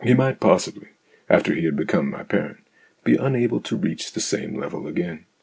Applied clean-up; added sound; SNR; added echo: none; none; none; none.